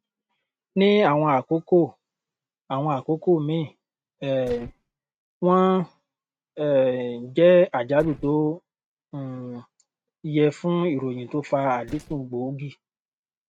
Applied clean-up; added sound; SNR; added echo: neural mask model RNNoise.